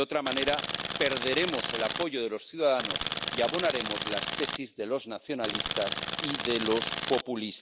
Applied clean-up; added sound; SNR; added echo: none; Tools; 2 dB; none.